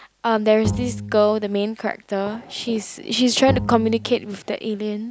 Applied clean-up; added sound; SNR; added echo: none; Bowed string instrument; 9 dB; none.